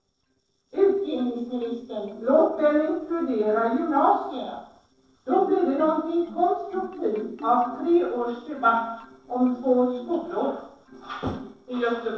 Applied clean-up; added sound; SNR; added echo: neural separator model SepFormer DNS4.